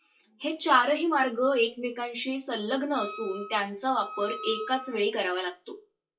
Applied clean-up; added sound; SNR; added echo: classical method WPE with log-MMSE.